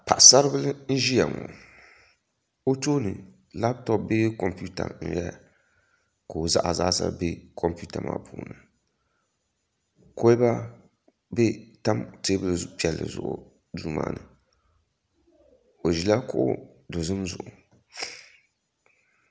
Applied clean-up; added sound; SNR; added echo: none; none; none; none.